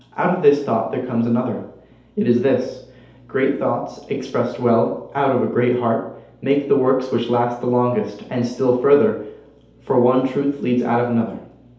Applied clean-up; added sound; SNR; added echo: none; none; none; reverberation time 2.2 s.